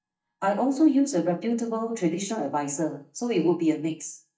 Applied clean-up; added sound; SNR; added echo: neural mask model DeepFilterNet 3.